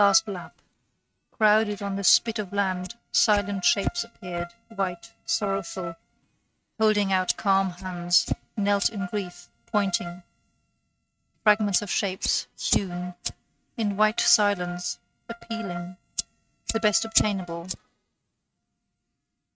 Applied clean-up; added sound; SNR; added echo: neural mask model RNNoise.